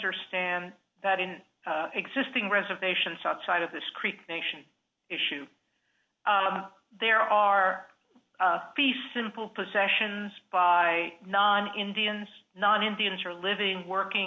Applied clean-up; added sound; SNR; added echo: none; none; none; none.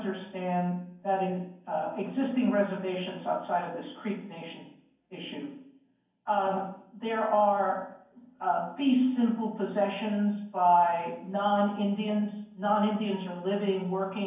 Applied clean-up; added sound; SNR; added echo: none; none; none; reverberation time 0.9 s.